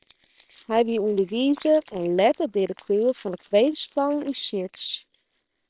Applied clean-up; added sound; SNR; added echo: neural separator model SepFormer WHAM!.